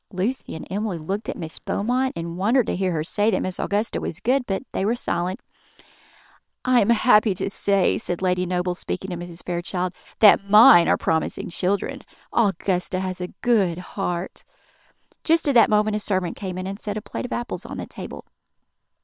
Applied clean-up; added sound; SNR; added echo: neural separator model SepFormer WHAM!.